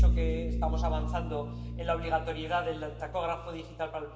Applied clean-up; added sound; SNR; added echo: none; Bowed string instrument; -3 dB; reverberation time 1.4 s.